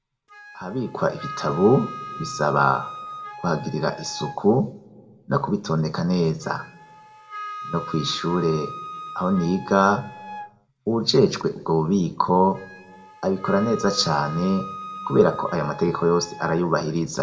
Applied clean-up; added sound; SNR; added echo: none; Wind instrument, woodwind instrument; 14 dB; reverberation time 0.5 s.